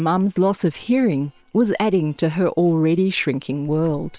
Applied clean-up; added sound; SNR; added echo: neural separator model SepFormer WHAM!.